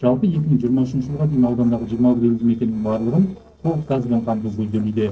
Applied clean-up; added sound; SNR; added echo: neural separator model SepFormer DNS4.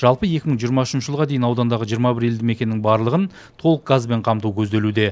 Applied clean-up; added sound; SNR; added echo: none; none; none; none.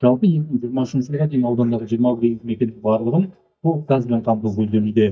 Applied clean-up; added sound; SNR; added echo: neural mask model DeepFilterNet 3.